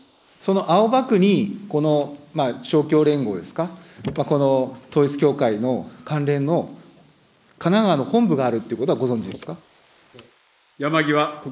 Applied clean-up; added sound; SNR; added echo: neural mask model Resemble Enhance denoiser.